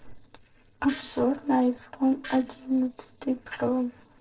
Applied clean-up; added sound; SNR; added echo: neural separator model SepFormer DNS4.